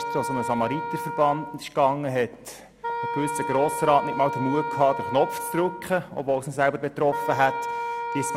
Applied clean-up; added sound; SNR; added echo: none; Wind instrument, woodwind instrument; 6 dB; none.